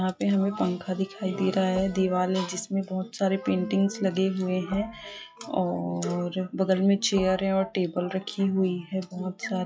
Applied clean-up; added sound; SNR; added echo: classical method log-MMSE.